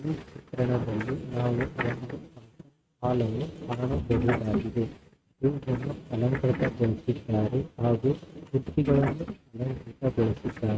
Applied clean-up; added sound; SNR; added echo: neural mask model RNNoise.